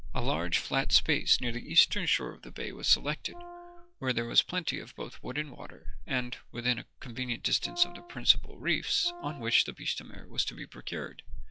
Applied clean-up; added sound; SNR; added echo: classical method log-MMSE.